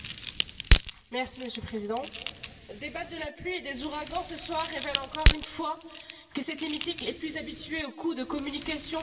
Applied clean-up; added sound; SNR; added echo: none; Crack; -4 dB; reverberation time 2.8 s.